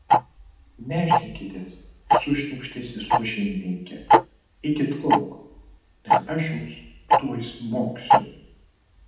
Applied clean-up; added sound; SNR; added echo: none; Tick-tock; -5 dB; reverberation time 0.8 s.